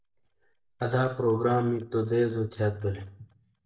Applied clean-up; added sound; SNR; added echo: neural mask model DeepFilterNet 3.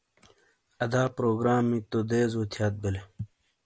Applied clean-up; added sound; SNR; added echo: none; none; none; none.